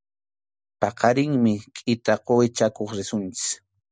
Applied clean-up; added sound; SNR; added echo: none; none; none; none.